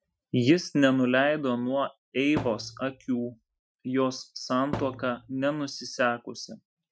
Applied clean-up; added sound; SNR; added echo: classical method Wiener filter.